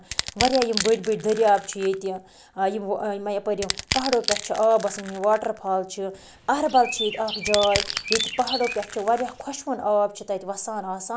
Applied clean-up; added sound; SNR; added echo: none; Crushing + Chirp, tweet; 8 dB; none.